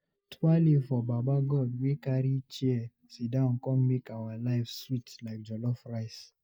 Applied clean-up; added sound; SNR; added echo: neural mask model DeepFilterNet 3.